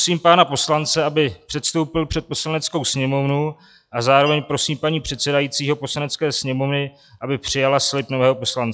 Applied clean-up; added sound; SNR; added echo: classical method log-MMSE.